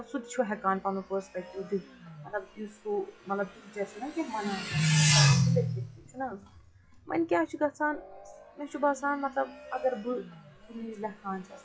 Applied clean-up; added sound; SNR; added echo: classical method WPE with log-MMSE.